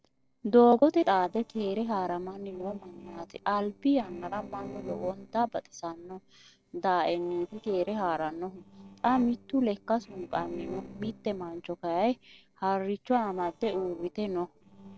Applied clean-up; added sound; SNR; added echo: neural separator model SepFormer DNS4.